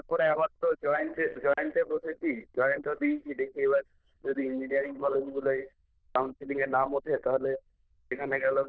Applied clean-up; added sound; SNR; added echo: neural diffusion model UNIVERSE++.